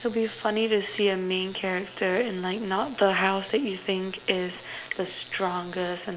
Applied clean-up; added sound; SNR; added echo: none; none; none; none.